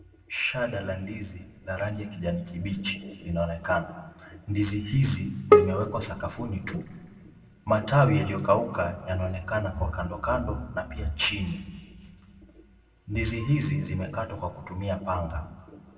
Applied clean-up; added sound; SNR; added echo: none; Bowed string instrument; -5 dB; reverberation time 1.2 s.